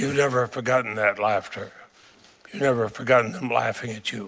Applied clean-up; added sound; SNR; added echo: none; none; none; none.